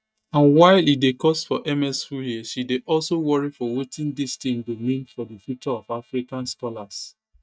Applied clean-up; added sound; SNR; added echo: neural mask model DeepFilterNet 3.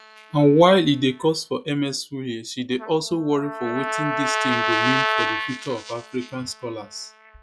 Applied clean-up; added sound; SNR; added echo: classical method log-MMSE.